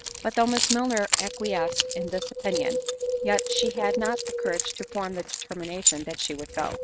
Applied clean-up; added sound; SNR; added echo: neural mask model RNNoise.